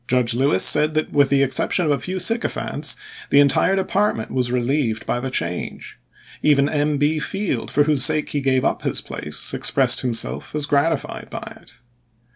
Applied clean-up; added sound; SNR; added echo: none; none; none; none.